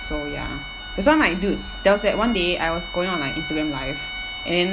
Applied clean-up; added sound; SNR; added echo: none; Bowed string instrument; 10 dB; none.